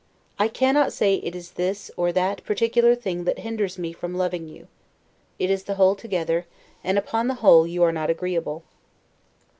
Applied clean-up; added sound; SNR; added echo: none; none; none; none.